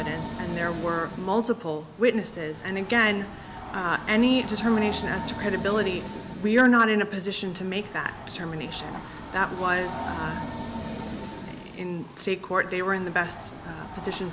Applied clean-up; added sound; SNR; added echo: none; Train; 10 dB; none.